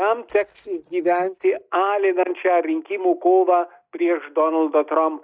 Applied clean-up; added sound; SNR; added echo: neural mask model DeepFilterNet 3.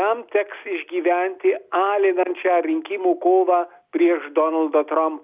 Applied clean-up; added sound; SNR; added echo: none; none; none; none.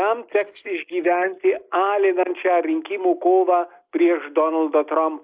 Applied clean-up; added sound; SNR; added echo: neural mask model Resemble Enhance denoiser.